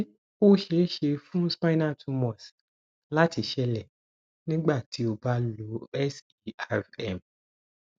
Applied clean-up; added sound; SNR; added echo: none; none; none; none.